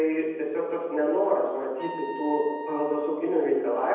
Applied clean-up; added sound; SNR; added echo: none; Wind instrument, woodwind instrument; 14 dB; reverberation time 1.1 s.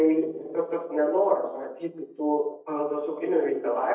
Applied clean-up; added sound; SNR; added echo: neural mask model DeepFilterNet 3.